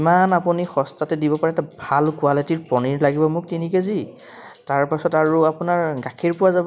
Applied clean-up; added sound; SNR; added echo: none; none; none; none.